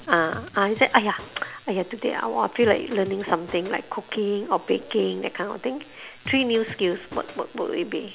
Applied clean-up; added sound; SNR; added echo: none; Scratching (performance technique); 17 dB; none.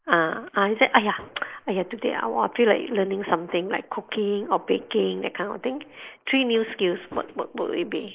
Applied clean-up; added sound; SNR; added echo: neural mask model Resemble Enhance denoiser.